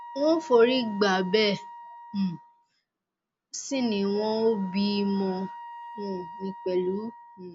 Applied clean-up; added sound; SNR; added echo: none; Wind instrument, woodwind instrument; 16 dB; none.